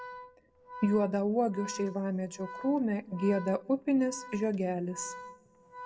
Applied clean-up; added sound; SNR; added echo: none; Organ; 16 dB; reverberation time 0.4 s.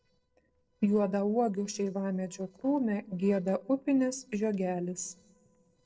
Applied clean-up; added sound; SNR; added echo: neural separator model SepFormer DNS4.